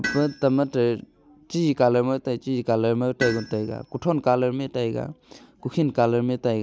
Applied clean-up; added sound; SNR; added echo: none; Tools; 15 dB; none.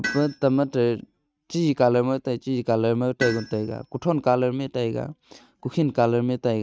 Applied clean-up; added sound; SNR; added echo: neural mask model RNNoise.